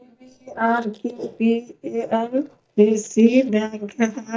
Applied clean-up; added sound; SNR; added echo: neural mask model DeepFilterNet 3.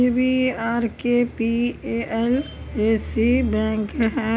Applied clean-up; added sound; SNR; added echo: none; none; none; none.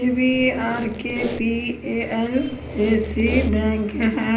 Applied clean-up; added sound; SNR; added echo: none; Squeak; 14 dB; reverberation time 0.5 s.